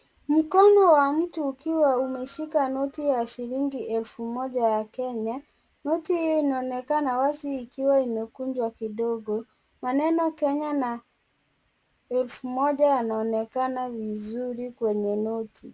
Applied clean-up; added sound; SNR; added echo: none; none; none; none.